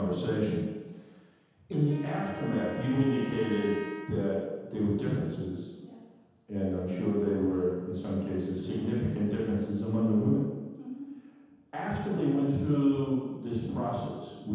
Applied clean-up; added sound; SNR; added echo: none; Wind instrument, woodwind instrument; 14 dB; reverberation time 1.2 s.